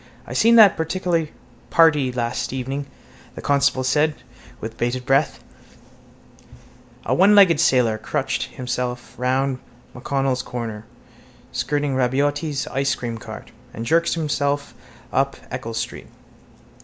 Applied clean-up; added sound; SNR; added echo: none; none; none; none.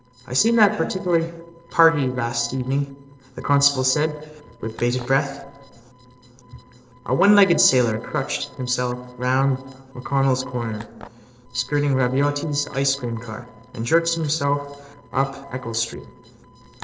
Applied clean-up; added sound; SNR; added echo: neural separator model SepFormer DNS4.